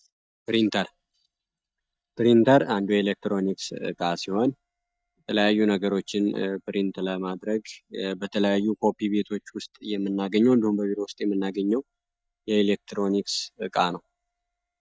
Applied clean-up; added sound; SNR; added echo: neural mask model DeepFilterNet 3.